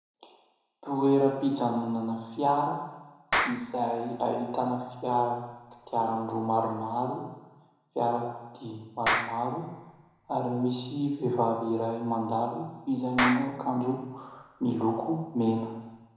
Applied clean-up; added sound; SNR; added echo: none; Clapping; 7 dB; reverberation time 1.0 s.